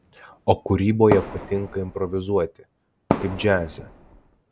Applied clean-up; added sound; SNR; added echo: none; Fireworks; 6 dB; none.